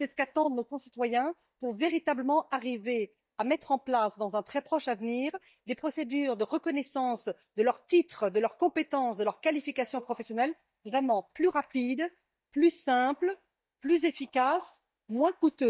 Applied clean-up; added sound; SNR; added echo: neural mask model DeepFilterNet 3.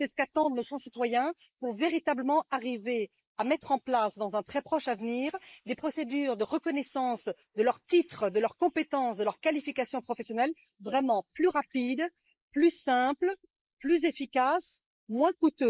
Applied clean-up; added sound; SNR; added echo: neural mask model Resemble Enhance denoiser.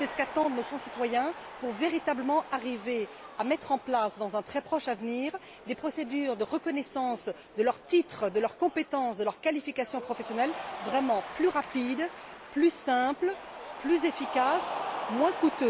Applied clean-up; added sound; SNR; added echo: none; Cheering; 12 dB; none.